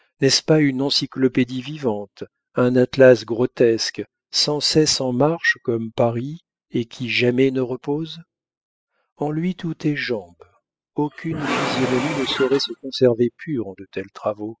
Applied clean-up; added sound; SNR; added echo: classical method spectral subtraction.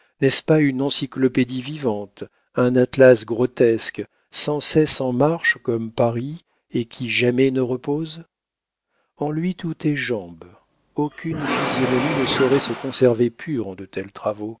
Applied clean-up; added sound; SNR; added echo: none; Engine / Mechanisms; 6 dB; none.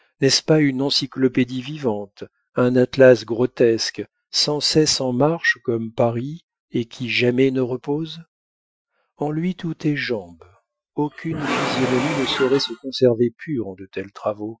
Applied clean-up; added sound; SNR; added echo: classical method Wiener filter.